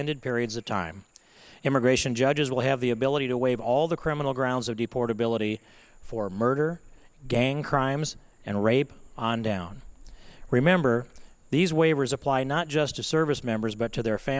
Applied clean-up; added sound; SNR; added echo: neural mask model Resemble Enhance denoiser.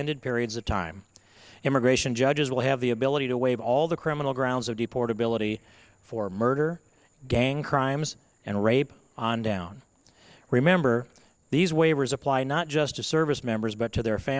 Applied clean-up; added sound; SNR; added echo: neural separator model SepFormer DNS4.